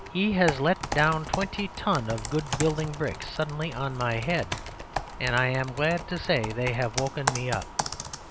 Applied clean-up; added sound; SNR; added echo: none; Computer keyboard; 7 dB; none.